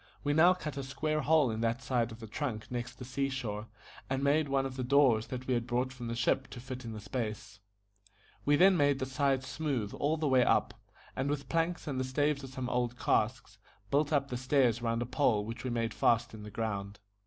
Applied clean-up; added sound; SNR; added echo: none; none; none; none.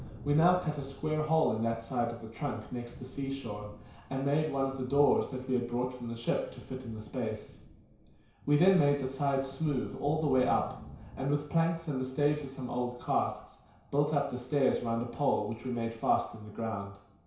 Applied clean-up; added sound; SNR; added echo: none; Thunder; 19 dB; reverberation time 0.6 s.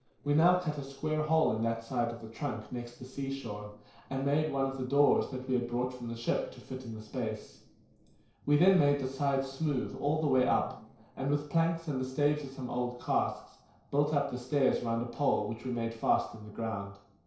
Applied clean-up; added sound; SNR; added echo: neural separator model SepFormer DNS4.